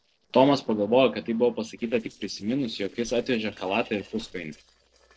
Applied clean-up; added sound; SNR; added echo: neural separator model SepFormer DNS4.